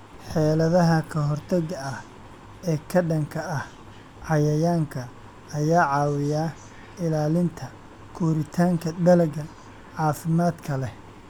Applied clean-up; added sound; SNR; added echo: none; none; none; none.